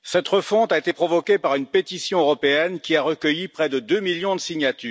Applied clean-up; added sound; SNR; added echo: none; none; none; none.